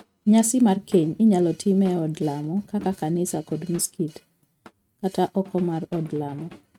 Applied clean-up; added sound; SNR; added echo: neural mask model RNNoise.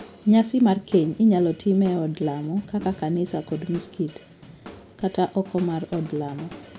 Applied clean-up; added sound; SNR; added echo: none; Drum / Drum kit; 20 dB; none.